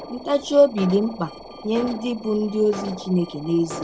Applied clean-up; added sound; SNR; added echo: none; Alarm; 14 dB; none.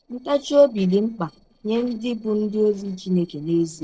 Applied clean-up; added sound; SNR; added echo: neural separator model SepFormer DNS4.